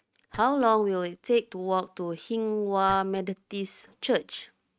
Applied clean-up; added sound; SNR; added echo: neural mask model RNNoise.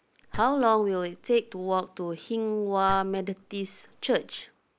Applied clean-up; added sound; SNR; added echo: neural mask model Resemble Enhance denoiser.